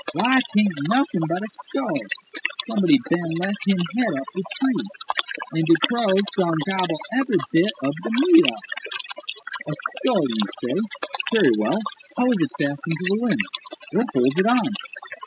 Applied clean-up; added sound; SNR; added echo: classical method spectral subtraction.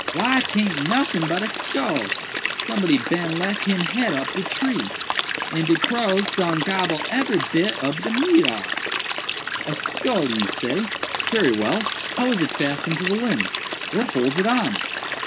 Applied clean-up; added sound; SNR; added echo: none; Stream; 4 dB; none.